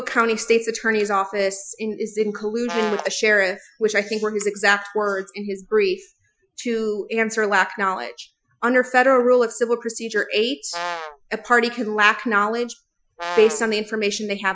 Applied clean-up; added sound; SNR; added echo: classical method Wiener filter.